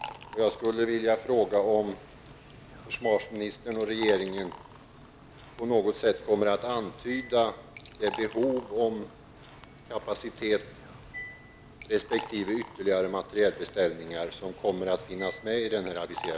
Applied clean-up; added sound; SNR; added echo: none; Liquid; 15 dB; none.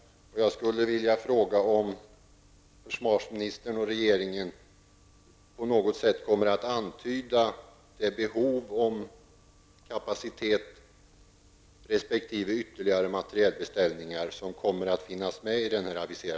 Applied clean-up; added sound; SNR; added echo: none; none; none; none.